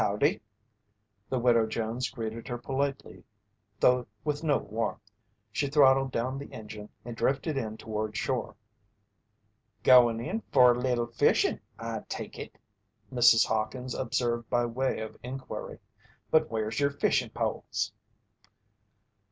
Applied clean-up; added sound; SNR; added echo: none; none; none; none.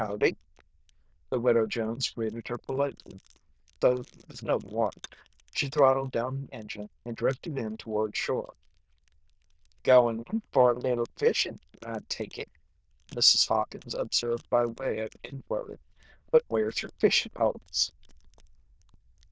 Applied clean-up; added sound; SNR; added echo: neural diffusion model UNIVERSE++.